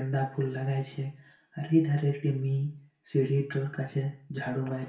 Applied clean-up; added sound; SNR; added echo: none; none; none; reverberation time 0.4 s.